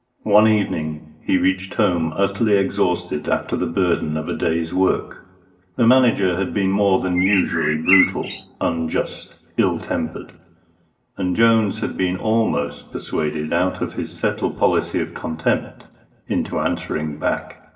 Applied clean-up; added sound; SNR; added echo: none; Bird; 3 dB; reverberation time 0.8 s.